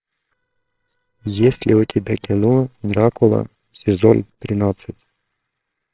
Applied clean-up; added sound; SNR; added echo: neural separator model SepFormer WHAMR!.